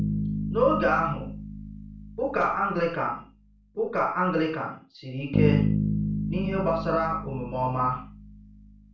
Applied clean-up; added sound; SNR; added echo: none; Bass guitar; 2 dB; reverberation time 0.3 s.